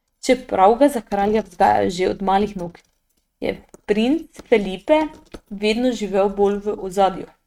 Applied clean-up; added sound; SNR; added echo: neural mask model RNNoise.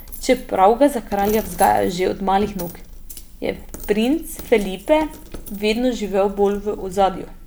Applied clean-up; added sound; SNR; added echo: none; Coin (dropping); 15 dB; none.